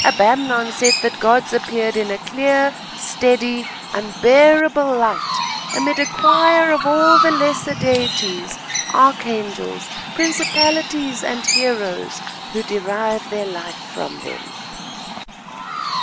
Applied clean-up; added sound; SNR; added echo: none; Chirp, tweet; 5 dB; none.